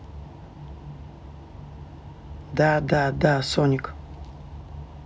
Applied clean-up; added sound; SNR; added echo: none; none; none; none.